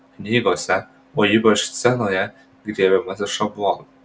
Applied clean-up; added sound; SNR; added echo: none; none; none; none.